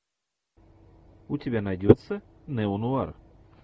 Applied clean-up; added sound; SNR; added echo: none; none; none; none.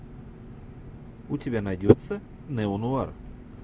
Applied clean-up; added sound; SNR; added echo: none; Engine; 15 dB; none.